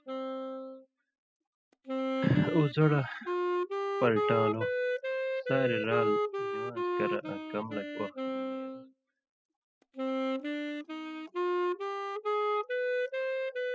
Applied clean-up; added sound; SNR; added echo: classical method spectral subtraction.